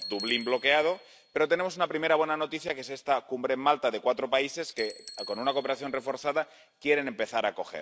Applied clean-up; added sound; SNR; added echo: none; Bicycle; 18 dB; none.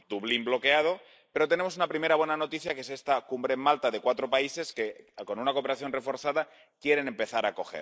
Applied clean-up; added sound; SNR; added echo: neural mask model Resemble Enhance denoiser.